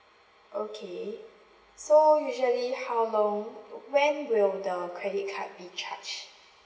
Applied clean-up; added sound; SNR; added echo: none; none; none; reverberation time 1.4 s.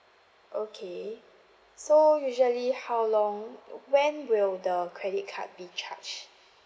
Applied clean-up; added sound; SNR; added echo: none; none; none; none.